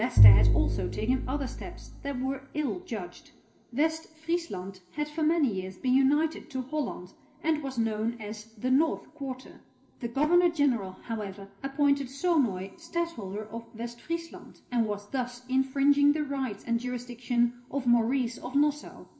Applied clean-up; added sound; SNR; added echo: none; Bowed string instrument; -4 dB; reverberation time 2.8 s.